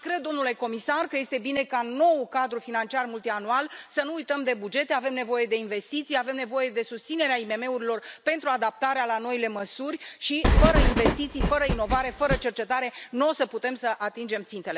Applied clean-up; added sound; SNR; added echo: none; Train; -5 dB; none.